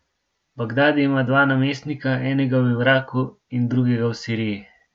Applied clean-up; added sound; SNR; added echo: none; none; none; none.